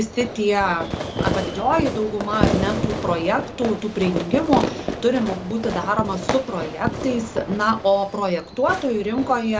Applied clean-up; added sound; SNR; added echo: none; Fireworks; 5 dB; none.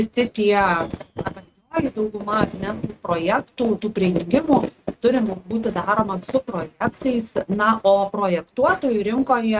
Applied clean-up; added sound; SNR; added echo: neural mask model RNNoise.